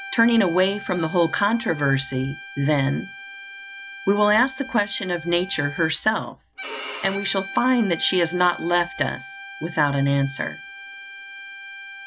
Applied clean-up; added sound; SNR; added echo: none; Bowed string instrument; 13 dB; none.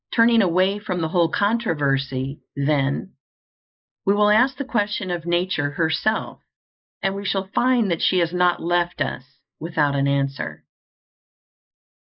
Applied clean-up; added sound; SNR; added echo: neural mask model Resemble Enhance denoiser.